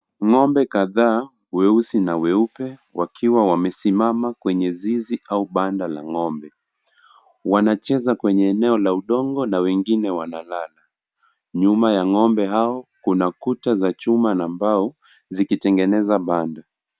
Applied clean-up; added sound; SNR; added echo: none; none; none; none.